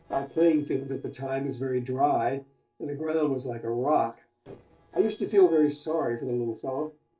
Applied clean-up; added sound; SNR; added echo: neural separator model SepFormer DNS4.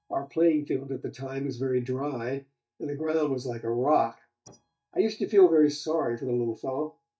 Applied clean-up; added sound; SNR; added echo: neural mask model DeepFilterNet 3.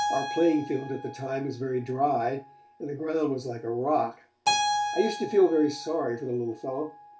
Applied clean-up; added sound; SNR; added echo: none; Keyboard (musical); 7 dB; reverberation time 0.3 s.